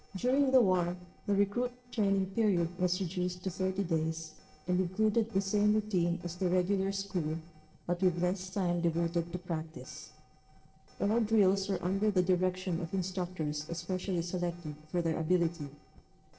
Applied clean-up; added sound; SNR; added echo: neural separator model SepFormer DNS4.